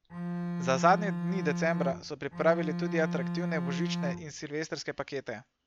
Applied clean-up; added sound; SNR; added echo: none; Bowed string instrument; 2 dB; none.